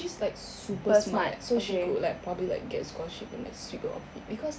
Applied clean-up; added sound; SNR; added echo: none; none; none; none.